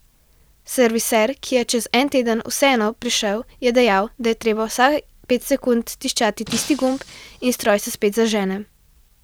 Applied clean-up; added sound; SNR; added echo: none; Shatter; 16 dB; none.